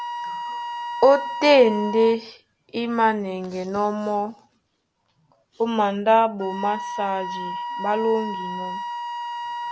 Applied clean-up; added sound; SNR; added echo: none; Wind instrument, woodwind instrument; 9 dB; none.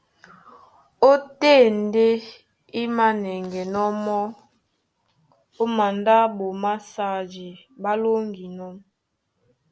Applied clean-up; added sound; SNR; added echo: none; none; none; none.